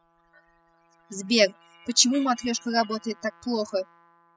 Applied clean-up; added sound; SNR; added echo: classical method spectral subtraction.